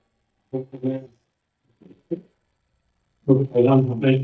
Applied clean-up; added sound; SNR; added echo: neural mask model DeepFilterNet 3.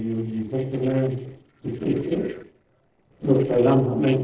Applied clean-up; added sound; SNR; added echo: neural separator model SepFormer DNS4.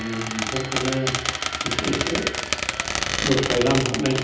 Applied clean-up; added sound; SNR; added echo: none; Squeak; 1 dB; reverberation time 0.8 s.